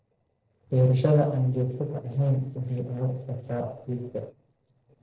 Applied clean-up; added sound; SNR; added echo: neural separator model SepFormer DNS4.